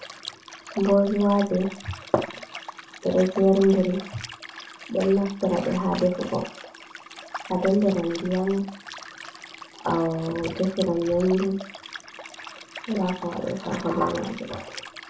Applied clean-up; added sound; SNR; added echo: none; Liquid; 15 dB; reverberation time 0.3 s.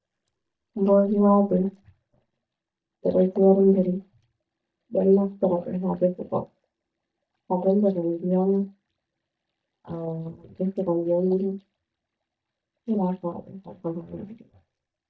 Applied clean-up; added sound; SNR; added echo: neural mask model DeepFilterNet 3.